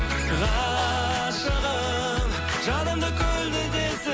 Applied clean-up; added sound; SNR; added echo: none; Snare drum; 18 dB; none.